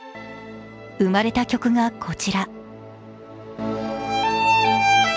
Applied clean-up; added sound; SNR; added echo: none; none; none; none.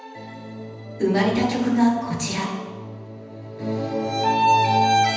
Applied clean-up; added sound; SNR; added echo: none; none; none; reverberation time 1.1 s.